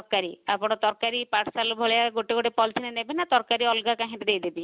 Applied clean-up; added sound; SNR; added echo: none; none; none; none.